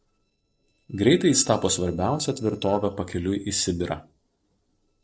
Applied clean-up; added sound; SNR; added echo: neural separator model SepFormer DNS4.